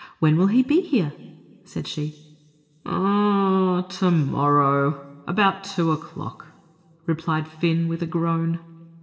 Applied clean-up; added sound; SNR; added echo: none; none; none; reverberation time 1.7 s.